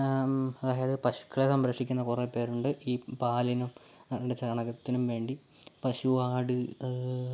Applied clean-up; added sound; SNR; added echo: none; none; none; none.